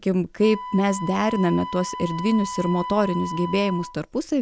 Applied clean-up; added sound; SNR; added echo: none; Wind instrument, woodwind instrument; 10 dB; none.